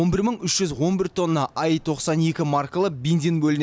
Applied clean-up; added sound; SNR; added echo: none; none; none; none.